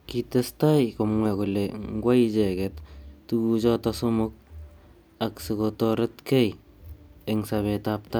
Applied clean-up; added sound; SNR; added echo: none; none; none; none.